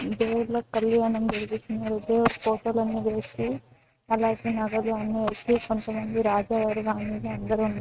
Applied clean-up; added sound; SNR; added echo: neural mask model RNNoise.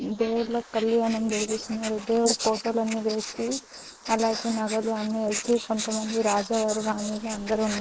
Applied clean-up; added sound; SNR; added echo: neural mask model Resemble Enhance denoiser.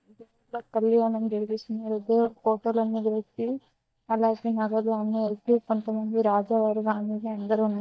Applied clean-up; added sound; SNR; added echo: neural mask model DeepFilterNet 3.